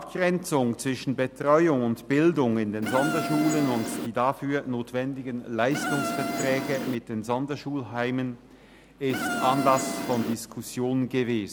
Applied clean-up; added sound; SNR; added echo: none; Insect; 3 dB; none.